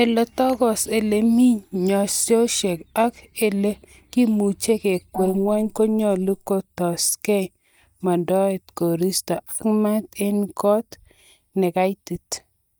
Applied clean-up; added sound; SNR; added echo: neural mask model DeepFilterNet 3.